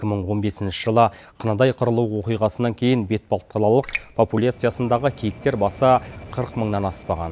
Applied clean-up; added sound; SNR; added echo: none; Raindrop; 11 dB; none.